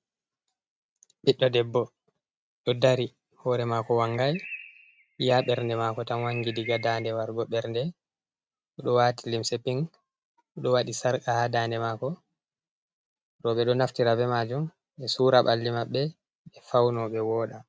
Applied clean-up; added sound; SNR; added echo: neural mask model RNNoise.